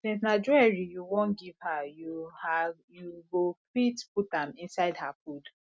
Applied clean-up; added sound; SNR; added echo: none; none; none; none.